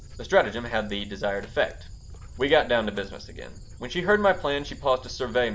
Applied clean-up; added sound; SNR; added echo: none; Dog; 15 dB; none.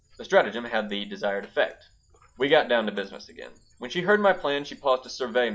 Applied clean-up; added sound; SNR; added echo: classical method log-MMSE.